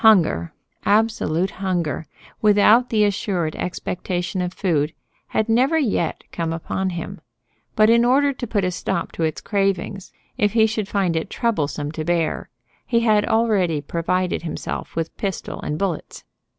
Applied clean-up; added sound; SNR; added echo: none; none; none; none.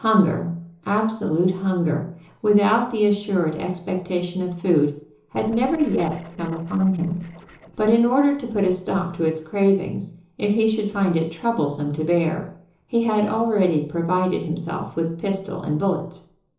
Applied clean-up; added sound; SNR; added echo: neural separator model SepFormer DNS4.